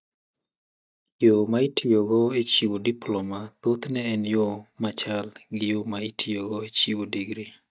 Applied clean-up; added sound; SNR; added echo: neural mask model DeepFilterNet 3.